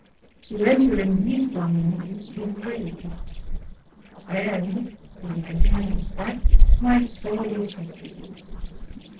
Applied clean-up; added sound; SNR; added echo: neural separator model SepFormer DNS4.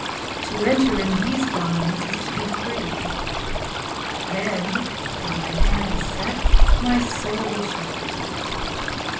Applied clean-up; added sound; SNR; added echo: none; Stream; -4 dB; reverberation time 0.6 s.